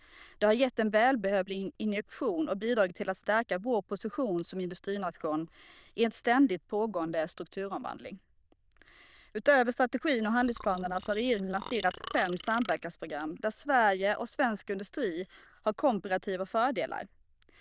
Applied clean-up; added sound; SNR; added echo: neural diffusion model UNIVERSE++.